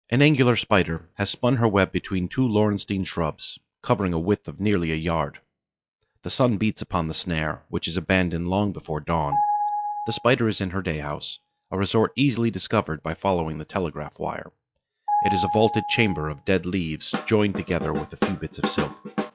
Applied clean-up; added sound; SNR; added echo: classical method log-MMSE.